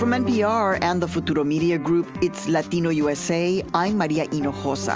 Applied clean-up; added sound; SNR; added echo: none; none; none; none.